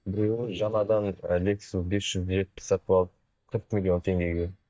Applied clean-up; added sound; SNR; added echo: neural mask model DeepFilterNet 3.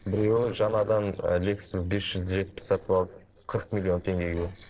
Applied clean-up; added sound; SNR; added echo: neural separator model SepFormer DNS4.